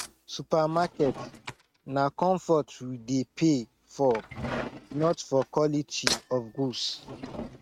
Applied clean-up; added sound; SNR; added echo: neural mask model RNNoise.